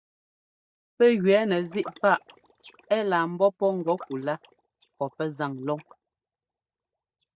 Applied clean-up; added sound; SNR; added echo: neural mask model DeepFilterNet 3.